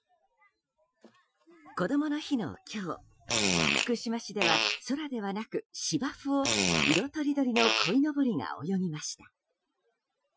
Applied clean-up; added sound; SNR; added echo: classical method Wiener filter.